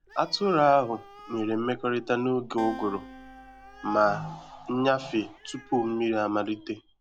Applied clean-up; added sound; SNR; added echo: none; Animal + Acoustic guitar; 19 dB; none.